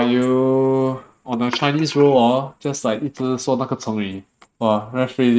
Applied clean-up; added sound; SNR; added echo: neural mask model RNNoise.